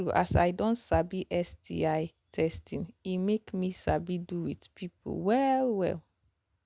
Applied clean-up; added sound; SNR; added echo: none; none; none; none.